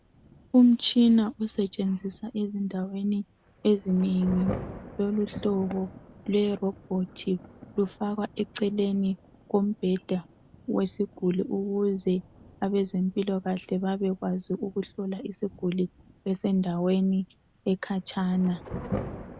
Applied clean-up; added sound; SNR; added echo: none; Thunder / Rain; 16 dB; none.